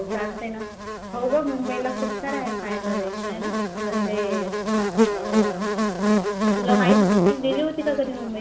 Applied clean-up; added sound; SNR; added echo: none; Buzz; -5 dB; reverberation time 0.5 s.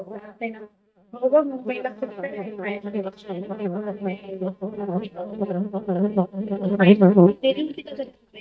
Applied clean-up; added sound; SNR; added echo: neural mask model DeepFilterNet 3.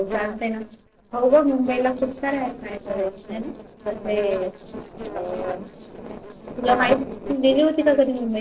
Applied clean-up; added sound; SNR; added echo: neural separator model SepFormer DNS4.